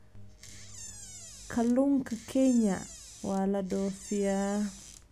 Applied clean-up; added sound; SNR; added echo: none; Door; 18 dB; none.